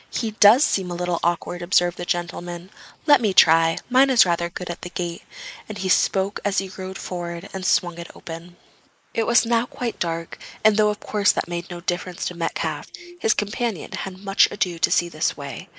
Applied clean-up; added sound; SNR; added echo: neural mask model Resemble Enhance denoiser.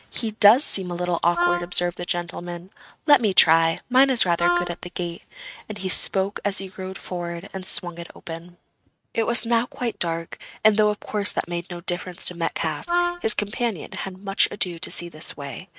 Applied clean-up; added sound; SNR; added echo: neural mask model RNNoise.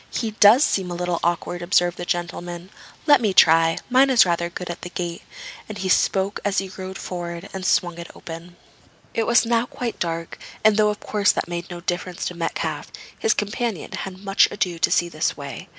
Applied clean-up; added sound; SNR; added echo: none; none; none; none.